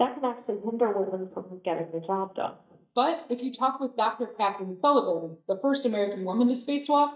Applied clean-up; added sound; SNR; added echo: neural mask model DeepFilterNet 3.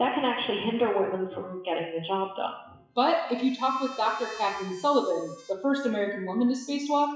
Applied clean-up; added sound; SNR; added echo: classical method WPE with log-MMSE.